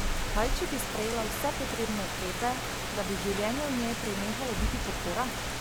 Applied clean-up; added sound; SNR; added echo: none; Rain; -2 dB; none.